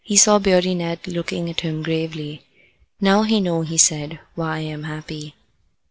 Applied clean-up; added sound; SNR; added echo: none; none; none; none.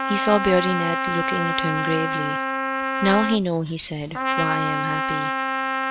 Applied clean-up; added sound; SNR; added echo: none; Trumpet; 1 dB; none.